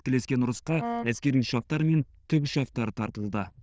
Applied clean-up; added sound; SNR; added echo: neural diffusion model UNIVERSE++.